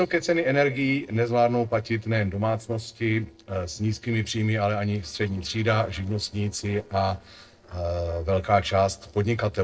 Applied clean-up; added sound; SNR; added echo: neural separator model SepFormer DNS4.